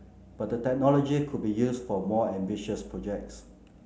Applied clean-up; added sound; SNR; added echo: none; none; none; none.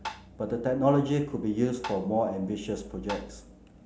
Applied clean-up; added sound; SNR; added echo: none; Tap; 11 dB; none.